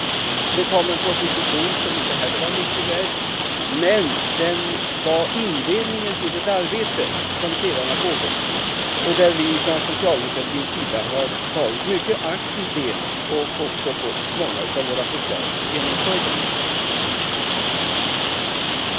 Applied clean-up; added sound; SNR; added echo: none; Rain; -2 dB; none.